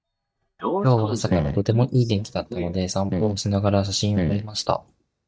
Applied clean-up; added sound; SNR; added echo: neural mask model DeepFilterNet 3.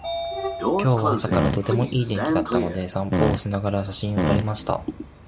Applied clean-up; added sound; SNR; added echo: none; Sliding door / Train + Fart; 0 dB; none.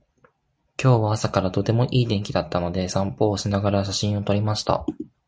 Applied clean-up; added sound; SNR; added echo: none; none; none; none.